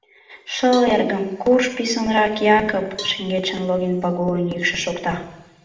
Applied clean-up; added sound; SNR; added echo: none; Cowbell; 19 dB; reverberation time 0.8 s.